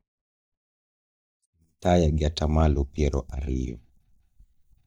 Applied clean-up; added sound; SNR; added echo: neural mask model DeepFilterNet 3.